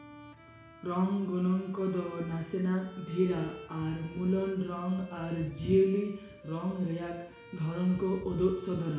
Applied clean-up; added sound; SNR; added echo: none; Bowed string instrument; 19 dB; reverberation time 0.7 s.